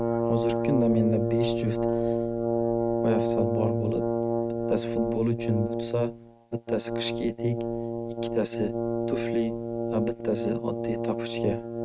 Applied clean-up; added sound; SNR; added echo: neural mask model RNNoise.